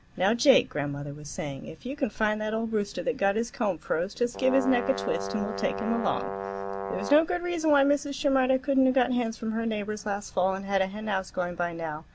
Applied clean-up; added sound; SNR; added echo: none; Brass instrument; 7 dB; none.